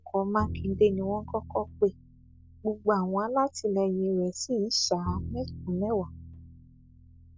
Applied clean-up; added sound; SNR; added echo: none; Bowed string instrument; 12 dB; none.